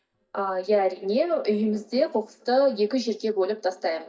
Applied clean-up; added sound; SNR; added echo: neural mask model DeepFilterNet 3.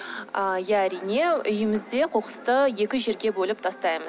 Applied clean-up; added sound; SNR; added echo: none; none; none; none.